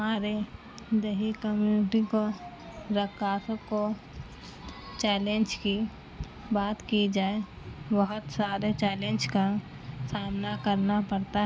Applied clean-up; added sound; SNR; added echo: none; none; none; none.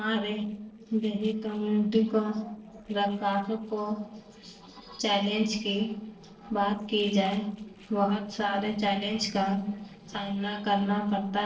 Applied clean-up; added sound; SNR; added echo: neural separator model SepFormer DNS4.